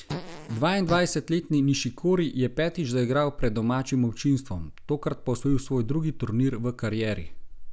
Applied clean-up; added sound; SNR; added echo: none; Fart; 11 dB; none.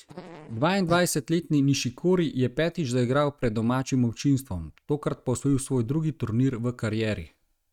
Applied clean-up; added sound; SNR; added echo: neural mask model RNNoise.